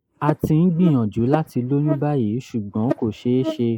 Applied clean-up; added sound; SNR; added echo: neural mask model Resemble Enhance denoiser.